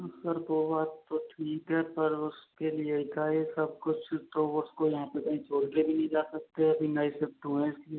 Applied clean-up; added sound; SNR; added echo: none; none; none; none.